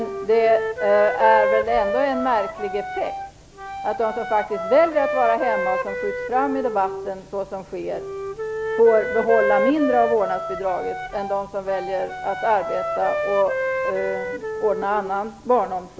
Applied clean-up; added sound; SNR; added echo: none; Wind instrument, woodwind instrument; 4 dB; none.